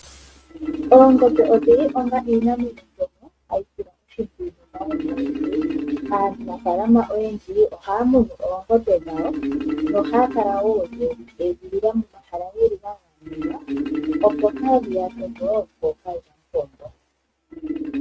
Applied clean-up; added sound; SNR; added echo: neural mask model RNNoise.